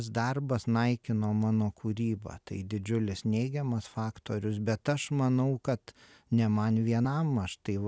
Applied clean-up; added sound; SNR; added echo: none; none; none; none.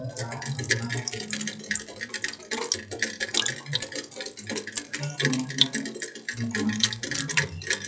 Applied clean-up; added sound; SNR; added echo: classical method WPE with log-MMSE.